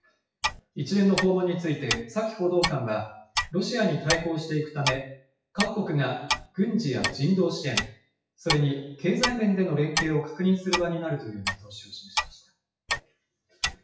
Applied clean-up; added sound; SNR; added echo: classical method WPE with log-MMSE.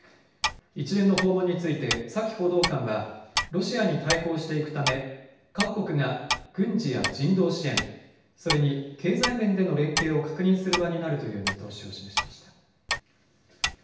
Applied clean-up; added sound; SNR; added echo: none; Clock; 7 dB; reverberation time 0.9 s.